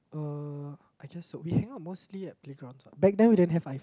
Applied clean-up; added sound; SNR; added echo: none; none; none; none.